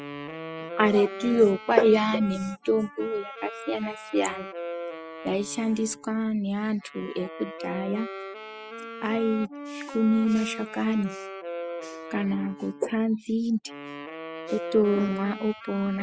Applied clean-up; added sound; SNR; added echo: classical method spectral subtraction.